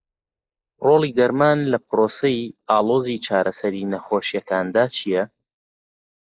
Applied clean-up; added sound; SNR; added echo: neural mask model Resemble Enhance denoiser.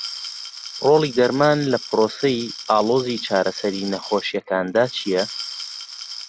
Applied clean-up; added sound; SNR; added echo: none; Glass; 13 dB; none.